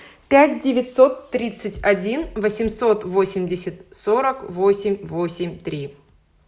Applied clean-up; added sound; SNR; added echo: none; none; none; none.